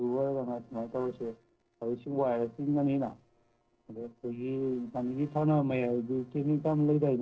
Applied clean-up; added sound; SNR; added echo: neural separator model SepFormer DNS4.